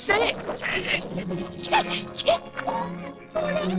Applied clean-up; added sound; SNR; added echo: neural separator model SepFormer DNS4.